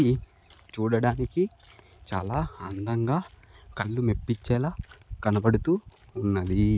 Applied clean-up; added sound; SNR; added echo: none; none; none; none.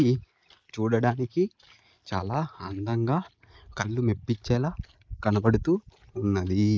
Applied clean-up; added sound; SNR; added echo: neural mask model Resemble Enhance denoiser.